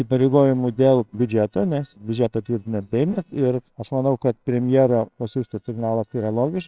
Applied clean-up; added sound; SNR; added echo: neural separator model SepFormer WHAMR!.